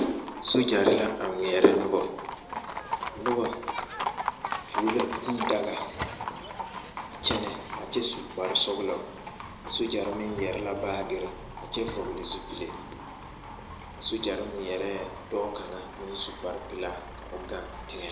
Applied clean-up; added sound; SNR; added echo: none; Livestock, farm animals, working animals; 7 dB; reverberation time 0.7 s.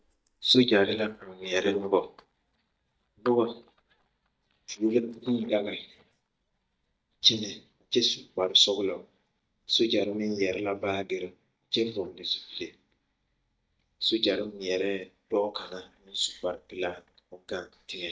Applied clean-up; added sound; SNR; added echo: neural mask model DeepFilterNet 3.